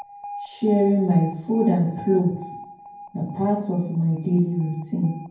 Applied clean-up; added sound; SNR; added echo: none; Alarm; 16 dB; reverberation time 0.9 s.